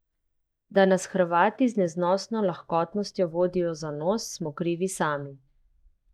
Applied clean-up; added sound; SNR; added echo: neural mask model DeepFilterNet 3.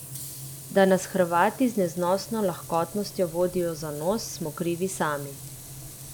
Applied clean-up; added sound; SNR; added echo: none; Frying (food); 15 dB; none.